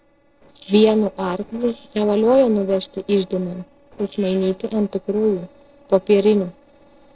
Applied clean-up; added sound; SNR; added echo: neural separator model SepFormer DNS4.